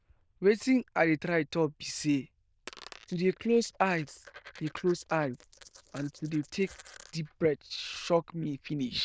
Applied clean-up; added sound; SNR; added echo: neural diffusion model UNIVERSE++.